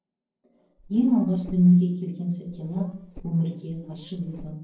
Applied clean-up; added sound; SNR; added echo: neural separator model SepFormer DNS4.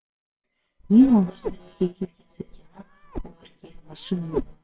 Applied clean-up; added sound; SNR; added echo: neural separator model SepFormer WHAMR!.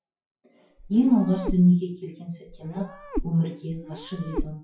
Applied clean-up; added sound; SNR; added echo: classical method WPE with log-MMSE.